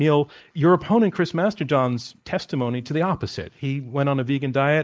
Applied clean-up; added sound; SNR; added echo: neural mask model Resemble Enhance denoiser.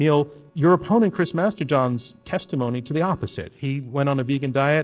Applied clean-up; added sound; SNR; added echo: neural separator model SepFormer DNS4.